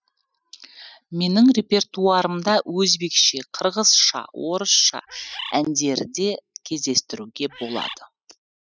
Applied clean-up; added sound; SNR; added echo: classical method spectral subtraction.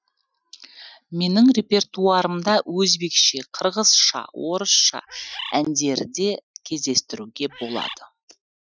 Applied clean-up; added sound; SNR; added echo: classical method Wiener filter.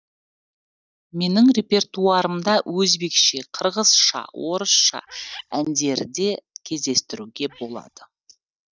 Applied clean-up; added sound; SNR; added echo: neural mask model DeepFilterNet 3.